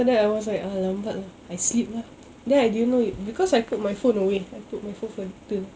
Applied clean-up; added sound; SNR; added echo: none; none; none; none.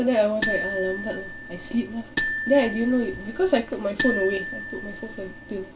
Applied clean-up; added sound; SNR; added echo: none; Marimba, xylophone; 5 dB; reverberation time 0.2 s.